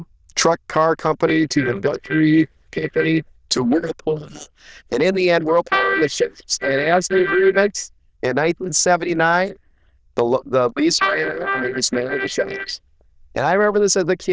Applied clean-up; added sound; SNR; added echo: neural diffusion model UNIVERSE++.